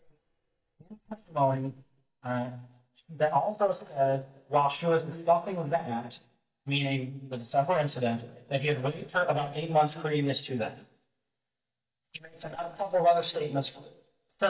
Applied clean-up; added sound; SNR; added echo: neural mask model DeepFilterNet 3.